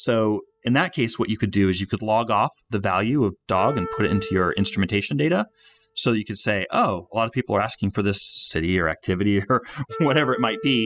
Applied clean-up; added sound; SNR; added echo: classical method spectral subtraction.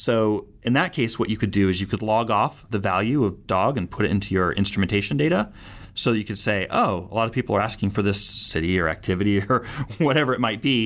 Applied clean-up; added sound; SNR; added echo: none; none; none; none.